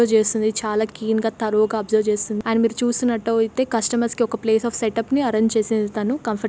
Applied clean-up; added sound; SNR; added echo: none; none; none; none.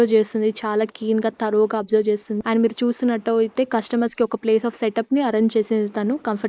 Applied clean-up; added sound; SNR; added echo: neural mask model Resemble Enhance denoiser.